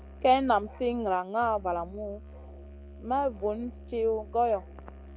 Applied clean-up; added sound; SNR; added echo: none; Musical instrument; 16 dB; none.